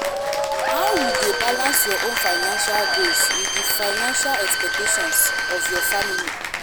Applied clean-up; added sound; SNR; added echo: none; Applause / Cheering + Bowed string instrument; -3 dB; none.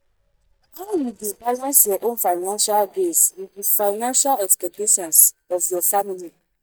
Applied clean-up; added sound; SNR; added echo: neural mask model DeepFilterNet 3.